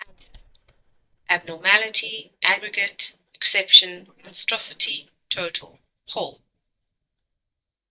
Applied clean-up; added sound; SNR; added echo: neural mask model DeepFilterNet 3.